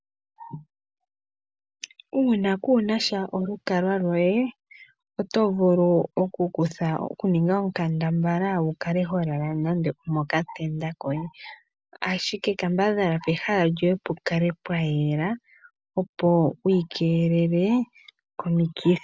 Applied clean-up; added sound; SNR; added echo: none; none; none; none.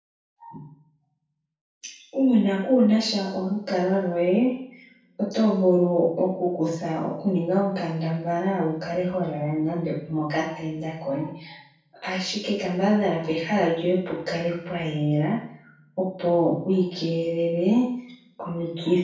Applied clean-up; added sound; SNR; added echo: none; none; none; reverberation time 0.6 s.